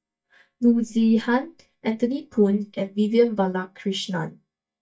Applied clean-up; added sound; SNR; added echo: neural mask model DeepFilterNet 3.